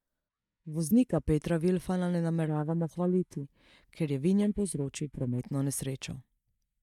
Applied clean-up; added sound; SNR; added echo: neural mask model DeepFilterNet 3.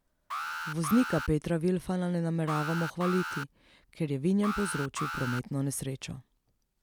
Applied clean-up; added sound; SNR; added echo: none; Alarm; 7 dB; none.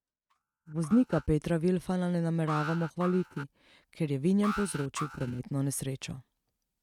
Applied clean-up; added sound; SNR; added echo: neural mask model RNNoise.